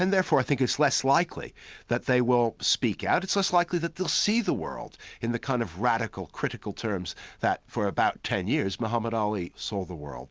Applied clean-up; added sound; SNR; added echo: none; none; none; none.